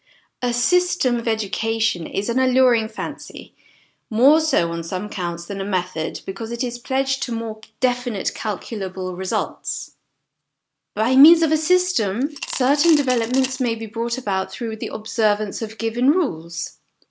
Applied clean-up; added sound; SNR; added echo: none; Coin (dropping) / Glass; 12 dB; none.